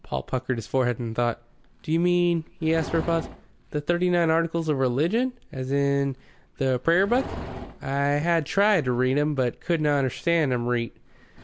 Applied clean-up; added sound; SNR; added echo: none; Livestock, farm animals, working animals; 18 dB; none.